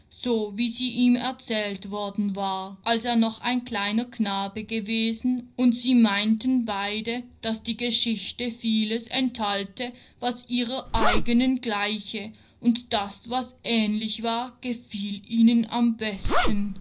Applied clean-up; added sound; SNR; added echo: none; Zipper (clothing); -3 dB; reverberation time 0.5 s.